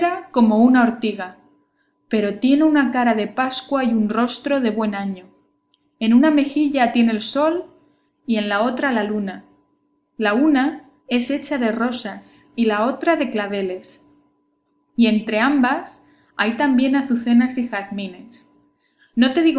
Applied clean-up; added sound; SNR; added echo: none; none; none; none.